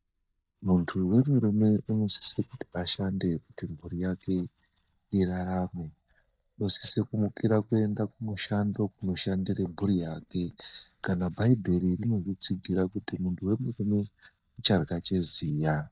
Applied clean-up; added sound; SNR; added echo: neural mask model DeepFilterNet 3.